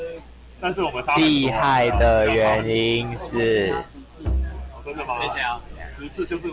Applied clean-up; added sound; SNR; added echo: none; Bowed string instrument; 6 dB; none.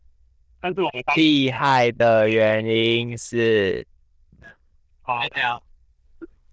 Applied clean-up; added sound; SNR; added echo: neural diffusion model UNIVERSE++.